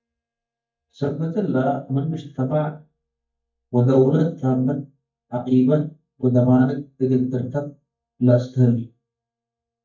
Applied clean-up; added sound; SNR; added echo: neural mask model DeepFilterNet 3.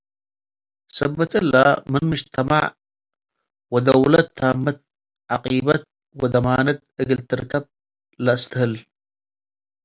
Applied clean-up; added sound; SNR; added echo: none; none; none; none.